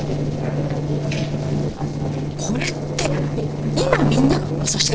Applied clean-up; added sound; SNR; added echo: neural separator model SepFormer DNS4.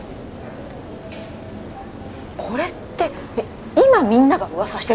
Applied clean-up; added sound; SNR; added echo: none; none; none; none.